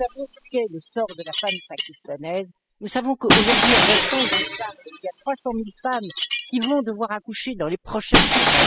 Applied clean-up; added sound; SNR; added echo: classical method spectral subtraction.